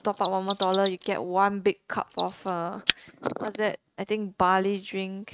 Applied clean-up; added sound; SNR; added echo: neural mask model RNNoise.